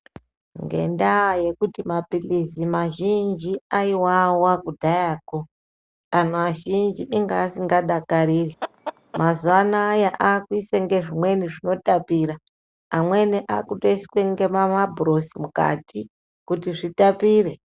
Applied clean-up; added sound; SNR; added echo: none; Chicken, rooster; 14 dB; none.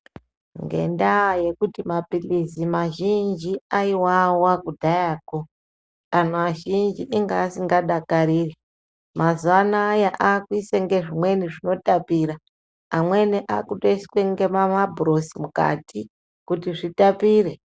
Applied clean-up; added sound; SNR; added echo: none; none; none; none.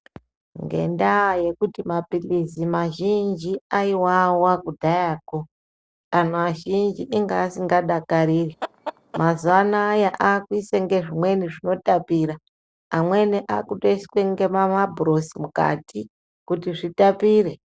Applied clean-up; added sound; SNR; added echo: neural separator model SepFormer DNS4.